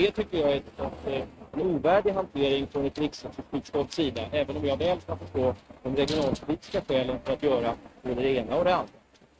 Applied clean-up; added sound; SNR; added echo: neural mask model RNNoise.